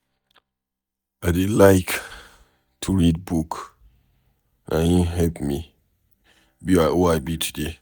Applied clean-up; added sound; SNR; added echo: neural mask model DeepFilterNet 3.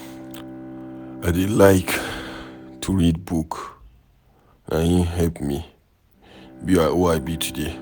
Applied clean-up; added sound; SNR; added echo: none; Bowed string instrument; 17 dB; none.